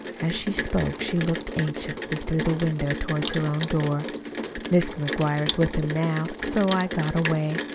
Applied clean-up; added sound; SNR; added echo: none; Rain; 5 dB; none.